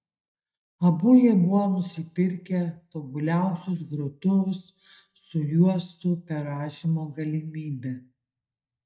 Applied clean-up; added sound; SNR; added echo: neural mask model DeepFilterNet 3.